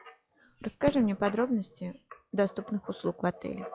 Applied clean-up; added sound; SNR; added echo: classical method log-MMSE.